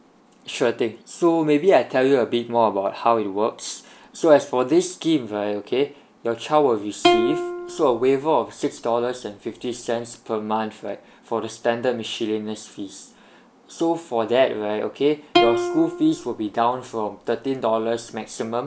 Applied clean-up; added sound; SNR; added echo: none; Plucked string instrument; 4 dB; none.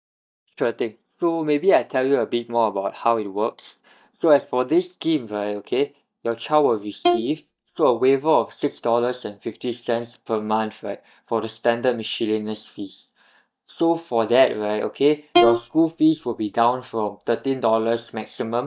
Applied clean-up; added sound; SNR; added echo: neural mask model DeepFilterNet 3.